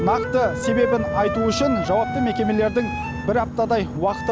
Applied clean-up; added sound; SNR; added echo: none; Wind instrument, woodwind instrument + Boat, Water vehicle; 4 dB; none.